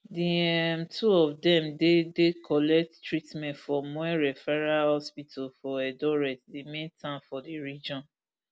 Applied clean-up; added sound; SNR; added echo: none; none; none; none.